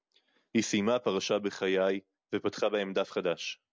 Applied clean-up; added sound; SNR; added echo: none; none; none; none.